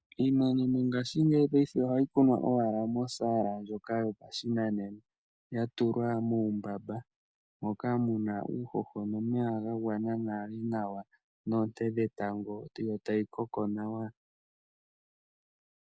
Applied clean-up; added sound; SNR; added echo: none; none; none; none.